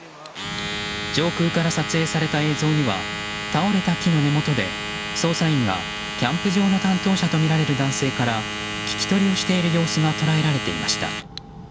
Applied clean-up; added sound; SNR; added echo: none; Domestic sounds, home sounds; 7 dB; none.